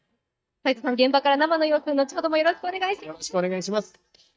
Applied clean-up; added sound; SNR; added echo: neural mask model DeepFilterNet 3.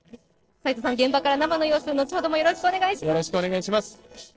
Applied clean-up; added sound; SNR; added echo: neural separator model SepFormer DNS4.